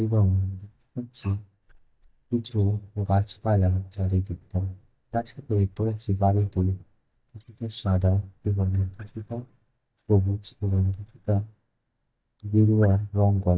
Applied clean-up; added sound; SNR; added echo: neural mask model DeepFilterNet 3.